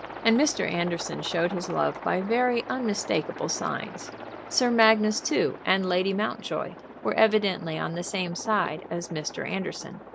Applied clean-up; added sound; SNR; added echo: none; Aircraft; 14 dB; none.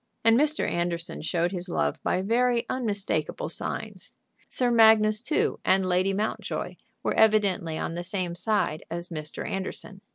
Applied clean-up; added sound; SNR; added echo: none; none; none; none.